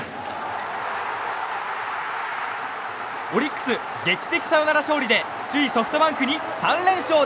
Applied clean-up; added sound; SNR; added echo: none; none; none; none.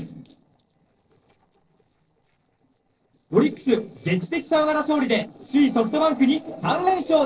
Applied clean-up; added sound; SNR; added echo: neural separator model SepFormer DNS4.